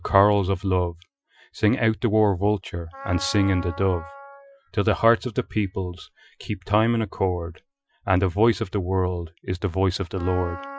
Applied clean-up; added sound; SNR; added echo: classical method Wiener filter.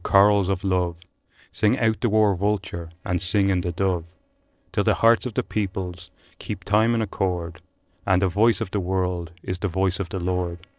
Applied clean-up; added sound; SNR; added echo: neural separator model SepFormer DNS4.